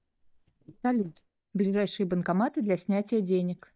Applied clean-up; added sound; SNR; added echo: neural mask model DeepFilterNet 3.